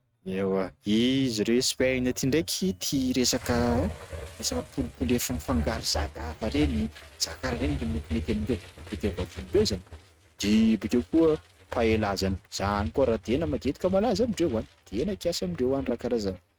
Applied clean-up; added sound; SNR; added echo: neural mask model RNNoise.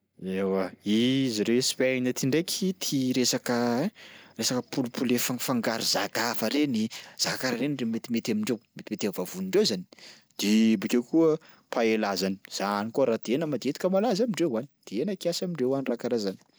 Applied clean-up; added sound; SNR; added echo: none; none; none; none.